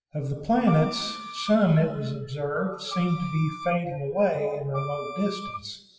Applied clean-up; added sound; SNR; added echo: classical method WPE with log-MMSE.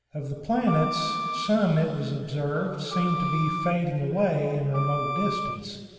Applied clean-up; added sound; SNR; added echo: none; Wind instrument, woodwind instrument; 6 dB; reverberation time 2.5 s.